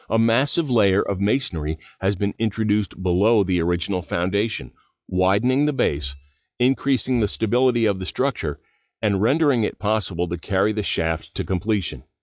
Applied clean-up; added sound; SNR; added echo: classical method log-MMSE.